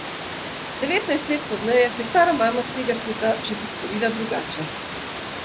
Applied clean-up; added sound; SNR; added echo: none; Water; 6 dB; none.